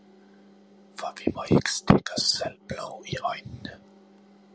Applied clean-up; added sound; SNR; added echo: none; none; none; none.